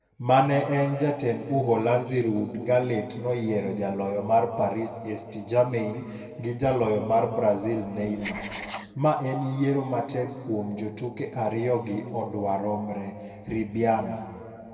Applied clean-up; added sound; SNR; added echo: neural separator model SepFormer DNS4.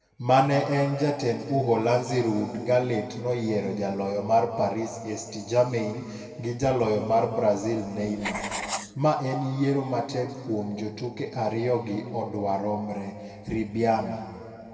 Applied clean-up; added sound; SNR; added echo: none; Writing; 13 dB; reverberation time 2.2 s.